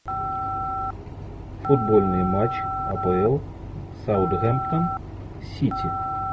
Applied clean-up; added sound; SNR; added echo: none; Telephone; 5 dB; none.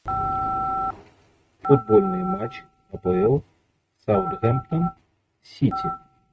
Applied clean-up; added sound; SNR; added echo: neural mask model RNNoise.